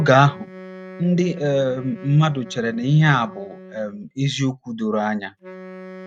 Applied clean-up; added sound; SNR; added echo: neural mask model RNNoise.